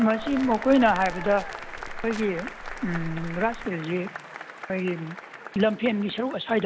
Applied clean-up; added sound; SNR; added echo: none; Applause / Crowd / Cheering + Crackle; 11 dB; none.